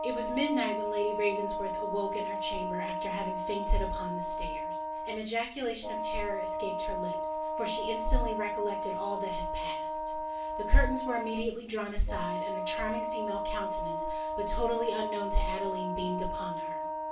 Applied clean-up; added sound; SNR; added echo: none; Wind instrument, woodwind instrument; 2 dB; reverberation time 0.4 s.